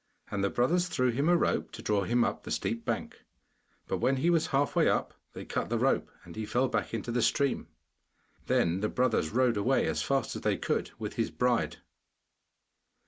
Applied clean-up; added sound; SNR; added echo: none; none; none; none.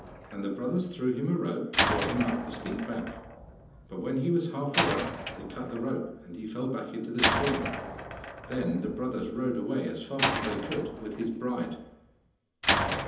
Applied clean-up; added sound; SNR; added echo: none; Slam; 1 dB; reverberation time 0.9 s.